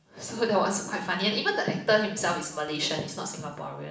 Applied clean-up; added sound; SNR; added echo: none; none; none; reverberation time 0.6 s.